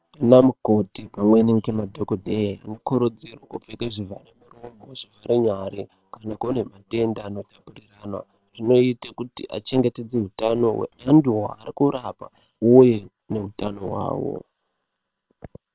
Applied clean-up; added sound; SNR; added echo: neural separator model SepFormer WHAM!.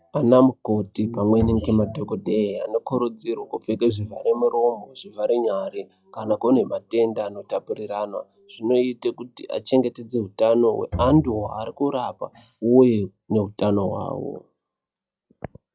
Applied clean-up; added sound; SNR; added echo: classical method log-MMSE.